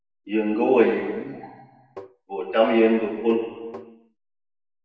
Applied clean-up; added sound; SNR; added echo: none; Tap; 18 dB; reverberation time 1.2 s.